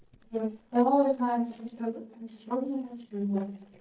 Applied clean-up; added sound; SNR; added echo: neural mask model DeepFilterNet 3.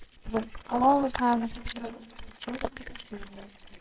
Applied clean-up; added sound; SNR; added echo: neural separator model SepFormer WHAMR!.